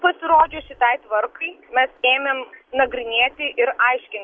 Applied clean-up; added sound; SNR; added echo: none; none; none; none.